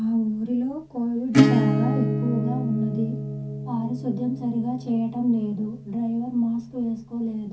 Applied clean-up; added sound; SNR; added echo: none; Acoustic guitar / Strum; 1 dB; reverberation time 0.3 s.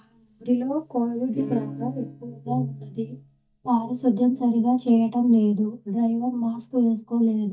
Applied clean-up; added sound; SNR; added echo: neural mask model DeepFilterNet 3.